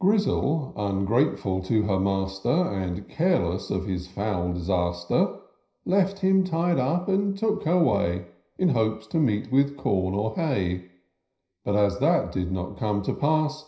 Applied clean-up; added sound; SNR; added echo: none; none; none; reverberation time 0.5 s.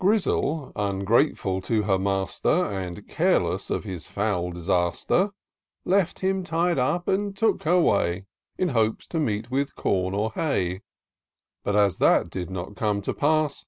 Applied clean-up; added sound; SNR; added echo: none; none; none; none.